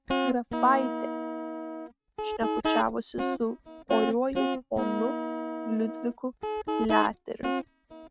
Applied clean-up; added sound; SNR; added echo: neural mask model RNNoise.